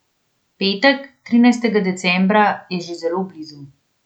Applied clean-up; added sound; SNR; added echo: none; none; none; none.